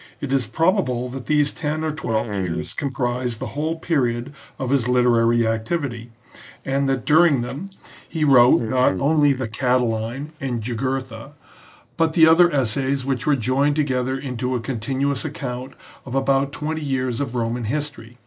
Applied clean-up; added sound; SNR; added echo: neural mask model Resemble Enhance denoiser.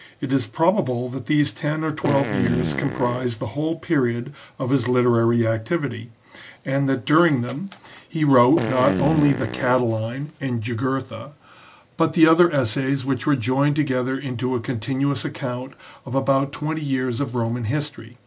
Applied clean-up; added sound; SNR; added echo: none; Fart; 4 dB; none.